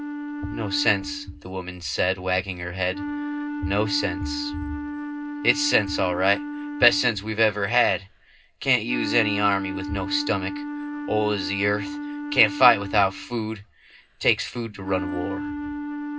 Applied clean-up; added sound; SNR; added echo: none; Wind instrument, woodwind instrument; 6 dB; reverberation time 0.2 s.